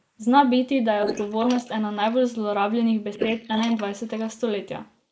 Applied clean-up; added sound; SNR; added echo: neural mask model Resemble Enhance denoiser.